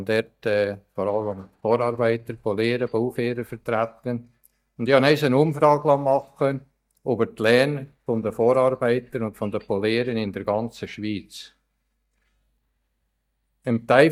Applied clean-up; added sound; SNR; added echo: neural mask model DeepFilterNet 3.